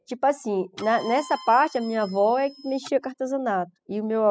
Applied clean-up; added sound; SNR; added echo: classical method spectral subtraction.